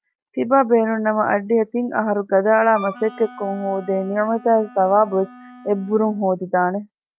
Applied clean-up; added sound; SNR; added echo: none; Wind instrument, woodwind instrument; 19 dB; none.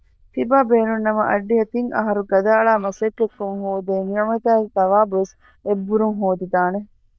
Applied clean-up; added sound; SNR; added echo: neural diffusion model UNIVERSE++.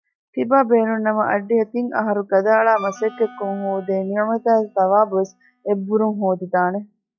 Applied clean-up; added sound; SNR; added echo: classical method log-MMSE.